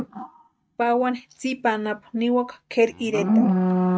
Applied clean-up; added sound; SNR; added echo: neural mask model RNNoise.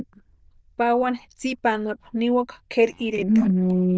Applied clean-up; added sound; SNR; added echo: neural diffusion model UNIVERSE++.